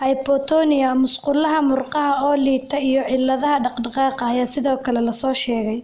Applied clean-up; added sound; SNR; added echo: none; none; none; none.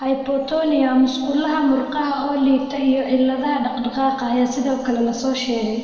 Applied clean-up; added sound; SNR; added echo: none; none; none; reverberation time 2.1 s.